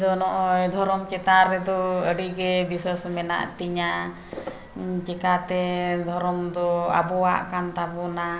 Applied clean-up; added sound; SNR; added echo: none; none; none; none.